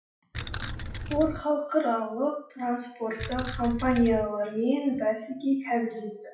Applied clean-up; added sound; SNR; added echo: classical method WPE with log-MMSE.